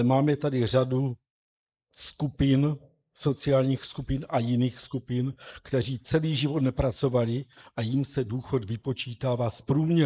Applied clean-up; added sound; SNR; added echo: neural mask model Resemble Enhance denoiser.